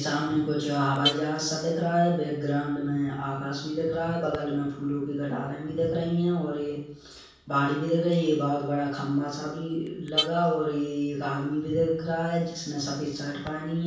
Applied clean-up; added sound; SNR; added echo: none; Alarm / Car; 14 dB; reverberation time 0.7 s.